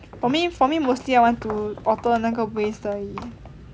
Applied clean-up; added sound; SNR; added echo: none; Walk, footsteps; 19 dB; none.